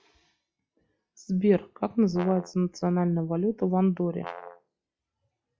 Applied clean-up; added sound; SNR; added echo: classical method log-MMSE.